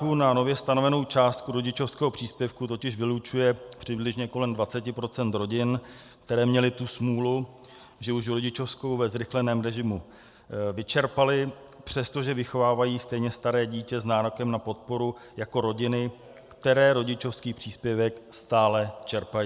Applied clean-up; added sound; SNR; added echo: none; none; none; none.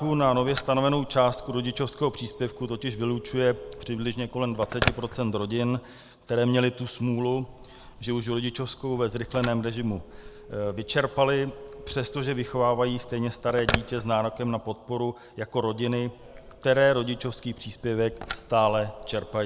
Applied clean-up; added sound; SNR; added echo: none; Telephone; 12 dB; none.